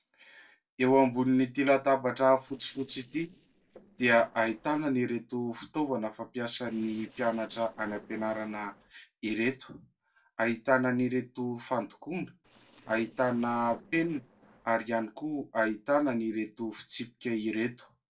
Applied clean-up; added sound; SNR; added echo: neural separator model SepFormer DNS4.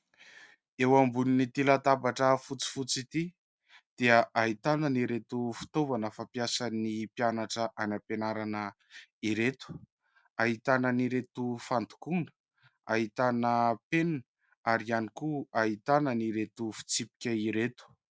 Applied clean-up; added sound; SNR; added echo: none; none; none; none.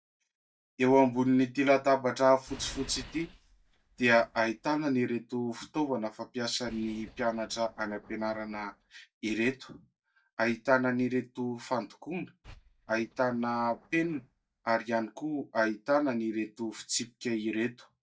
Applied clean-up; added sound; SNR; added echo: neural mask model DeepFilterNet 3.